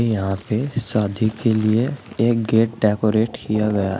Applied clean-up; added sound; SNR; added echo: none; Fill (with liquid); 19 dB; none.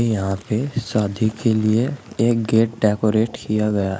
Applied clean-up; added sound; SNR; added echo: neural mask model Resemble Enhance denoiser.